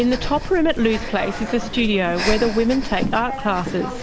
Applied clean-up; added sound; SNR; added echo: none; Breathing; 7 dB; none.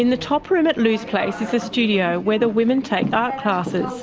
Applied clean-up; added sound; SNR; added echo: none; none; none; none.